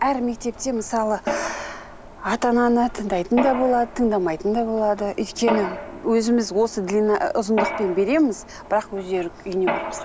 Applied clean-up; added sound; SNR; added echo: none; Mechanisms; 10 dB; none.